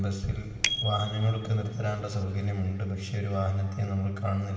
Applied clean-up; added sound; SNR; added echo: none; Bicycle bell; 8 dB; reverberation time 2.3 s.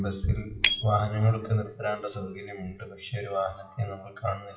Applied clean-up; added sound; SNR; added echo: classical method WPE with log-MMSE.